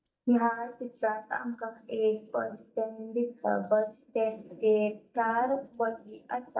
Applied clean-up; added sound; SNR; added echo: neural mask model DeepFilterNet 3.